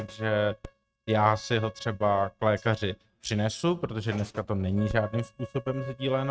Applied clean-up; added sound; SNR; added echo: neural mask model RNNoise.